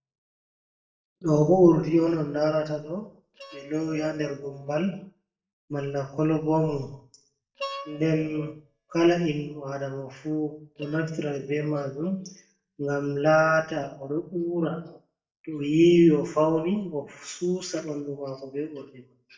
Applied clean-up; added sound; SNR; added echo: neural mask model DeepFilterNet 3.